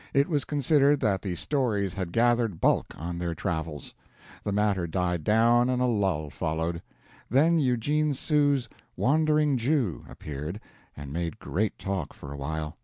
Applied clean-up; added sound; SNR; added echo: none; none; none; none.